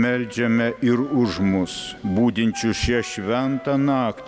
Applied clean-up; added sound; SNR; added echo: none; Wind instrument, woodwind instrument; 19 dB; none.